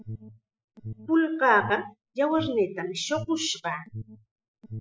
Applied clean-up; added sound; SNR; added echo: classical method Wiener filter.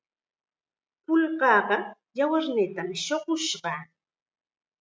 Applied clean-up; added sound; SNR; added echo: none; none; none; none.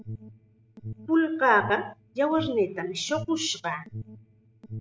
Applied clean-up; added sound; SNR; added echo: none; Alarm; 14 dB; none.